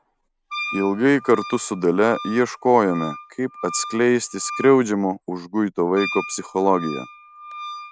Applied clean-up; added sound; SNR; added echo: none; Wind instrument, woodwind instrument; 13 dB; none.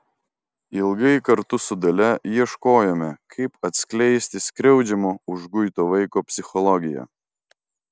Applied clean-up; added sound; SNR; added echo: none; none; none; none.